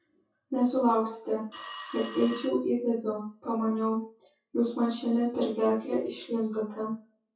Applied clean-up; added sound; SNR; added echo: classical method WPE with log-MMSE.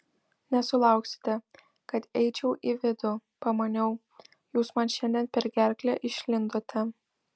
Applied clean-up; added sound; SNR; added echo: none; none; none; none.